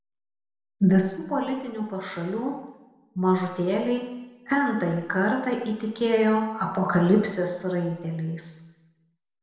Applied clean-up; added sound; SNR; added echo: none; none; none; reverberation time 1.0 s.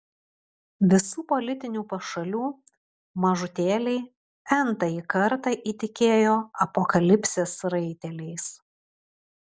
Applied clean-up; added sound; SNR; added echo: none; none; none; none.